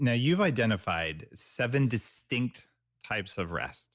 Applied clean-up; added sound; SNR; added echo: none; none; none; none.